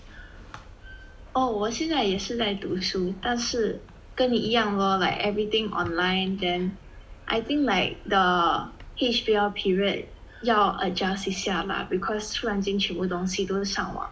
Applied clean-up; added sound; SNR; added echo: none; none; none; none.